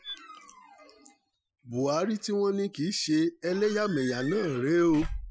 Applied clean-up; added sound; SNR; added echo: classical method Wiener filter.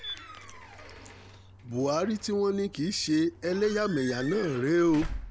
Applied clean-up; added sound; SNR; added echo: none; Squeak / Slam / Alarm / Wood; 14 dB; none.